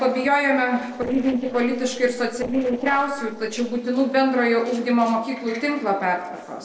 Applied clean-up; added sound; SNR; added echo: neural separator model SepFormer DNS4.